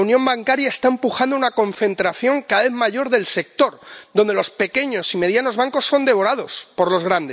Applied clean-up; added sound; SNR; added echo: none; none; none; none.